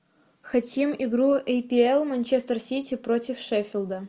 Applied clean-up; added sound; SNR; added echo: none; none; none; none.